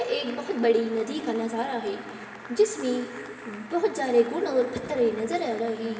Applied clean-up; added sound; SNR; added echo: none; Applause / Cheering; 19 dB; reverberation time 2.0 s.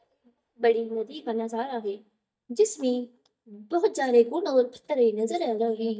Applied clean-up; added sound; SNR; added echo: neural mask model DeepFilterNet 3.